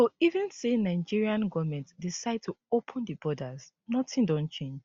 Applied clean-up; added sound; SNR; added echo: none; none; none; none.